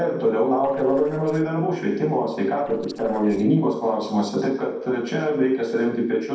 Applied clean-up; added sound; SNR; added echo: neural separator model SepFormer DNS4.